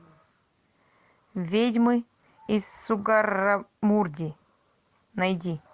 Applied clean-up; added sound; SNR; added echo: none; none; none; none.